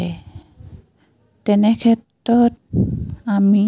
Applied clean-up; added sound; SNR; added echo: none; none; none; none.